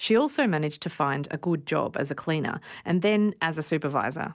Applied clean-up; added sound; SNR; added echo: none; none; none; none.